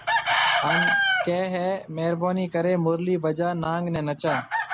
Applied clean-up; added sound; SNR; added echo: none; Chicken, rooster; 1 dB; none.